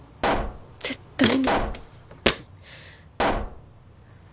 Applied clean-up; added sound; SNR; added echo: none; Walk, footsteps + Explosion; -5 dB; none.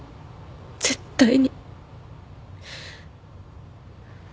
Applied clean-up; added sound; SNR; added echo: none; none; none; none.